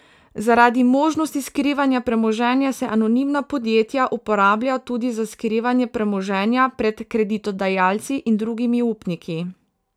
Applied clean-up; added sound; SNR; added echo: none; none; none; none.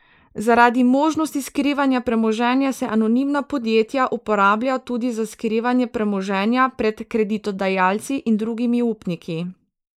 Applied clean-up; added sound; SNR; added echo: neural mask model Resemble Enhance denoiser.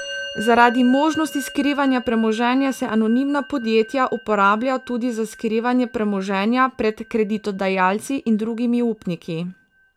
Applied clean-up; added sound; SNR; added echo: none; Musical instrument; 17 dB; none.